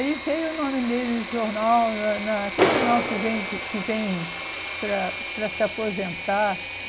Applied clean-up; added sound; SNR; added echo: none; Engine / Mechanisms + Clapping; 3 dB; none.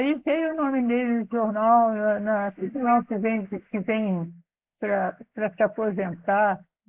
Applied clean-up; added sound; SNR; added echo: neural mask model Resemble Enhance denoiser.